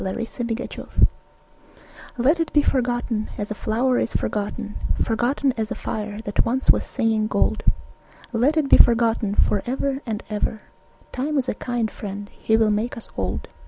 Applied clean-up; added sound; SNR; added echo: none; none; none; none.